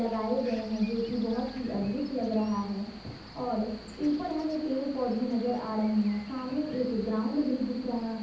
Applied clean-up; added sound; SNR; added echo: none; Cricket; 17 dB; reverberation time 0.8 s.